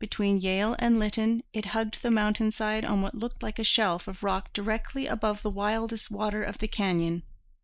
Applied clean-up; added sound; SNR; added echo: neural mask model Resemble Enhance denoiser.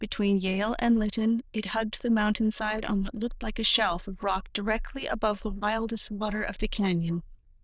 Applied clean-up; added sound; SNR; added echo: neural diffusion model UNIVERSE++.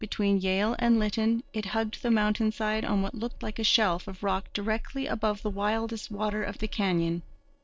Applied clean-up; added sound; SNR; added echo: neural separator model SepFormer DNS4.